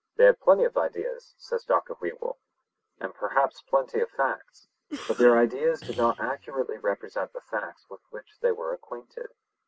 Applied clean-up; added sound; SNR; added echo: none; Cough; 14 dB; none.